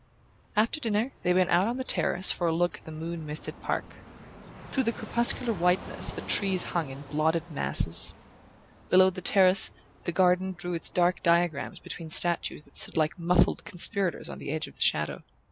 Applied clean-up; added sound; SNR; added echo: none; Fixed-wing aircraft, airplane; 20 dB; none.